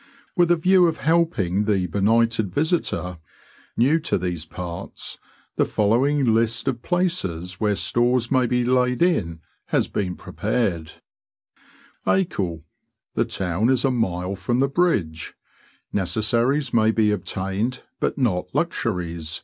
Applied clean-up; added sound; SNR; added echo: none; none; none; none.